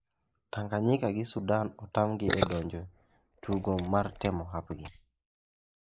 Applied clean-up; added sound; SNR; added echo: neural mask model Resemble Enhance denoiser.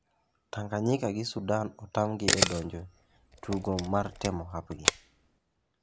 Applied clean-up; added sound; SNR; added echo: none; Camera; 0 dB; none.